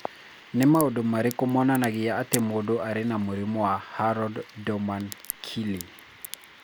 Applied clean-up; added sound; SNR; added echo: none; Crack; 16 dB; none.